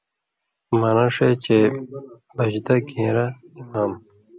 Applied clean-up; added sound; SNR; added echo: none; none; none; none.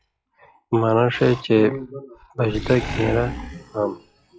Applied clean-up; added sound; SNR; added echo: classical method log-MMSE.